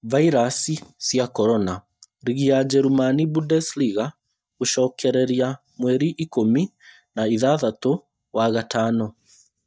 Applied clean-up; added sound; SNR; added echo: neural mask model DeepFilterNet 3.